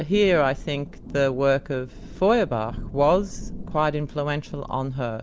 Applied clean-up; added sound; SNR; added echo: none; Thunder / Rain; 13 dB; none.